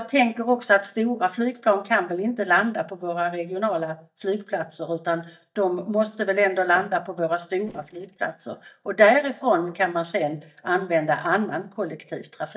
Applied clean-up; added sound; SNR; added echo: neural mask model DeepFilterNet 3.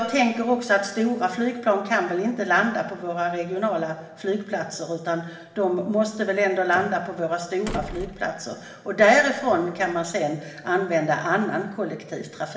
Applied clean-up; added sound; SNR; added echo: none; Slam; 13 dB; reverberation time 1.1 s.